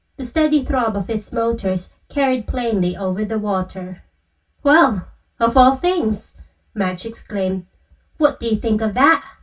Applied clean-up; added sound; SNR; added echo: none; none; none; reverberation time 0.1 s.